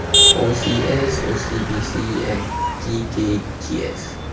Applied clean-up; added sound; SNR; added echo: none; Motor vehicle (road); -2 dB; reverberation time 0.2 s.